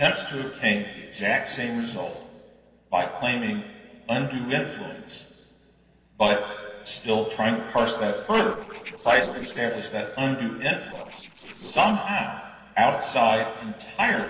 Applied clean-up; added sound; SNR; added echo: neural separator model SepFormer DNS4.